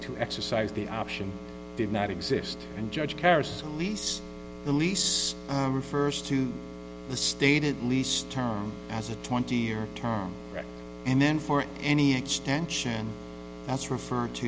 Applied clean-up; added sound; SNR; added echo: none; none; none; none.